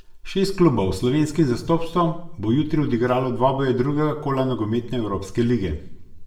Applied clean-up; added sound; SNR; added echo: none; none; none; reverberation time 0.5 s.